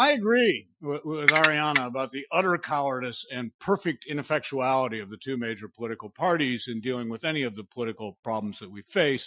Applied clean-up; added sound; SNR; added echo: classical method Wiener filter.